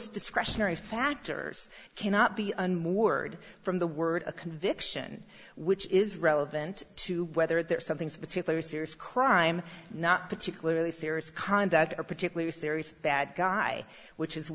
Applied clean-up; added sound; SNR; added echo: none; Gunshot, gunfire; 20 dB; none.